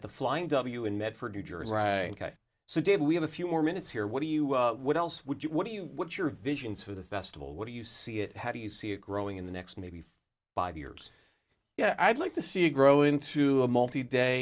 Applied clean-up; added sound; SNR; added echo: none; none; none; none.